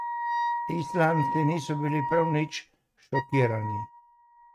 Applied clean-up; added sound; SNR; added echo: neural mask model RNNoise.